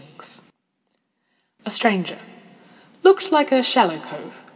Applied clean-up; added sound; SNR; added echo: none; none; none; none.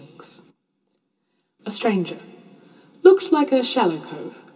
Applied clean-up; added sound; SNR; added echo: none; none; none; reverberation time 0.2 s.